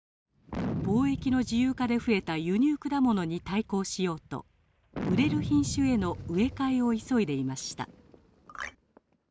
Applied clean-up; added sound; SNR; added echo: none; Marimba, xylophone; 11 dB; none.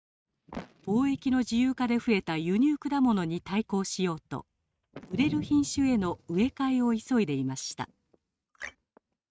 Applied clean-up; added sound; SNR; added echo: neural mask model RNNoise.